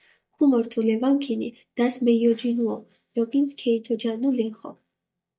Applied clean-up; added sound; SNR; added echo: neural mask model DeepFilterNet 3.